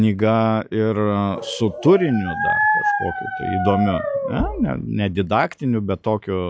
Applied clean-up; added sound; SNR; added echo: classical method log-MMSE.